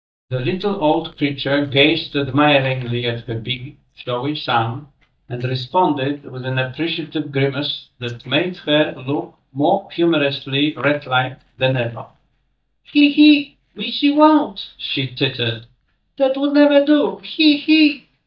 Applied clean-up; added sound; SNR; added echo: neural mask model DeepFilterNet 3.